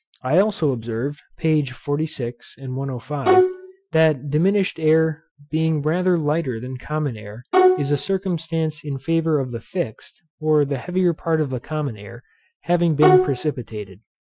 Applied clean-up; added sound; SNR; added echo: classical method Wiener filter.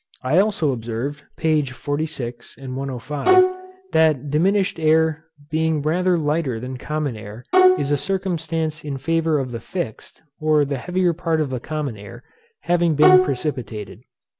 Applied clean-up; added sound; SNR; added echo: none; Bowed string instrument; -2 dB; none.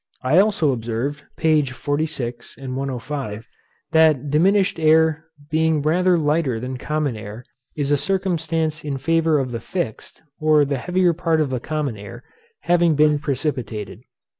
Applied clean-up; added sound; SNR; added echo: neural mask model Resemble Enhance denoiser.